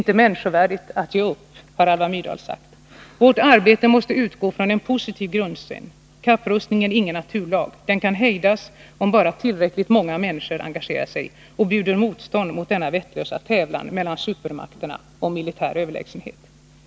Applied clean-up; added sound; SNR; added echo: none; none; none; none.